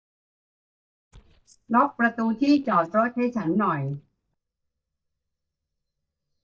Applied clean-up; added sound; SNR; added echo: neural mask model DeepFilterNet 3.